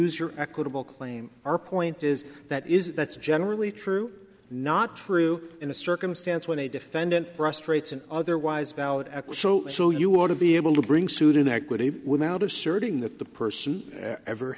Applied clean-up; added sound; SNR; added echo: none; none; none; none.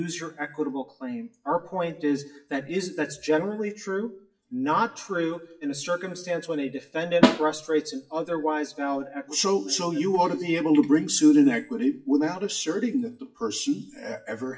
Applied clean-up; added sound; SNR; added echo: classical method WPE with log-MMSE.